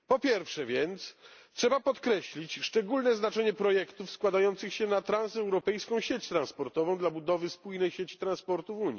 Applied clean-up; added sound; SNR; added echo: none; none; none; none.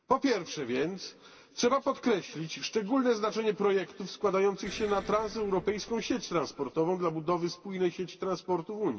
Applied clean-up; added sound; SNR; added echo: none; Explosion; 18 dB; reverberation time 2.7 s.